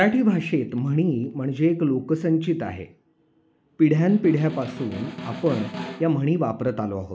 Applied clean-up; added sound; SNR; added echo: none; Snare drum; 14 dB; none.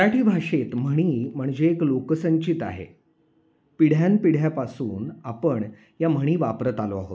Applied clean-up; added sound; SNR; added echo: none; none; none; none.